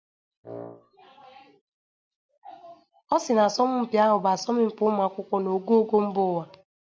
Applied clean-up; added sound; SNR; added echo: none; Wind instrument, woodwind instrument; 16 dB; none.